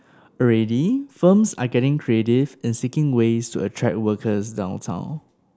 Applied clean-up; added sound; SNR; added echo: none; none; none; none.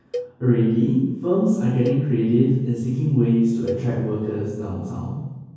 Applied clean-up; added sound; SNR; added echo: none; Cowbell; 16 dB; reverberation time 1.3 s.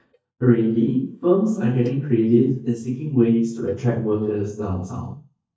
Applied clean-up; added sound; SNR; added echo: neural mask model DeepFilterNet 3.